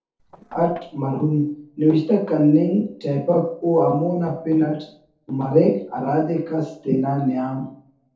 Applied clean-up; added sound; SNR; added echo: neural separator model SepFormer DNS4.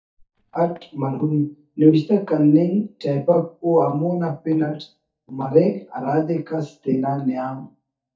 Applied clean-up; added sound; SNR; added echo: neural mask model DeepFilterNet 3.